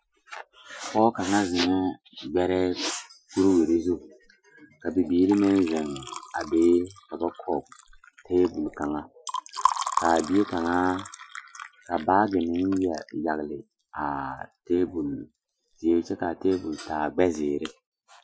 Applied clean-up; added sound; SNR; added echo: classical method Wiener filter.